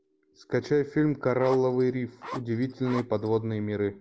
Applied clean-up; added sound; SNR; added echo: none; Zipper (clothing); 14 dB; none.